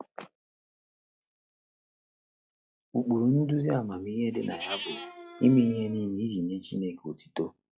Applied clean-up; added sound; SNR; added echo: classical method log-MMSE.